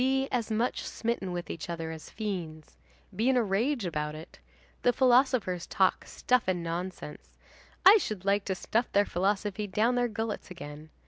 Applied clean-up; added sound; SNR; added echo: none; none; none; none.